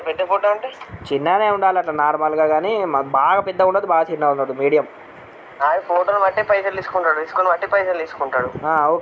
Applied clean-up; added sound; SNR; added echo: none; none; none; none.